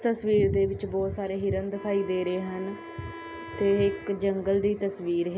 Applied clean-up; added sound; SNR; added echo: none; Wind instrument, woodwind instrument; 17 dB; none.